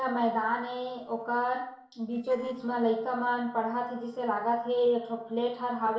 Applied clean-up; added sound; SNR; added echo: neural separator model SepFormer DNS4.